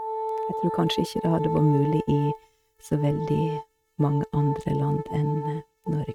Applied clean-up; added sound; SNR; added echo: neural mask model RNNoise.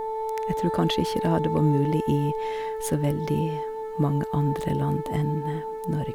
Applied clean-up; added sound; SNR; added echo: none; Wind instrument, woodwind instrument; 4 dB; none.